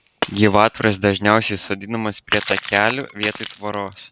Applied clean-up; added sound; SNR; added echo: none; Shatter; 11 dB; none.